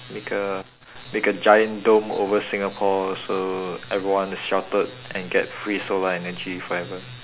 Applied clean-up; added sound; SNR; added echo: none; none; none; none.